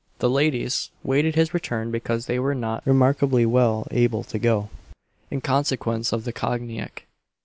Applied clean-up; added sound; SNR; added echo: none; none; none; none.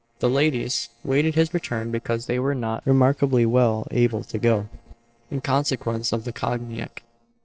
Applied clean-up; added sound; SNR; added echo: neural separator model SepFormer DNS4.